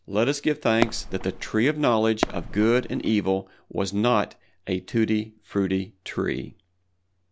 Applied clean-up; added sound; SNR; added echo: none; Fireworks; 6 dB; none.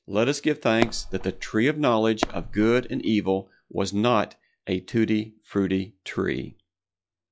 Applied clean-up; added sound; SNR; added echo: classical method log-MMSE.